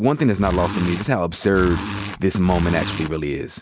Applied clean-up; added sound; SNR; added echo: none; Zipper (clothing); 6 dB; none.